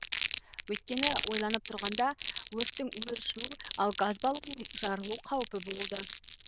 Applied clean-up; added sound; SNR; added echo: neural diffusion model UNIVERSE++.